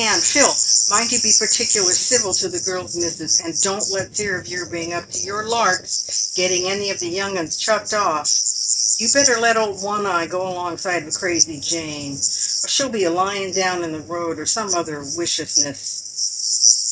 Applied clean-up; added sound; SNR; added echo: neural mask model RNNoise.